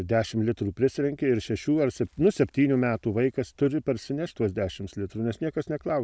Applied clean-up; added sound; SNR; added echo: none; none; none; none.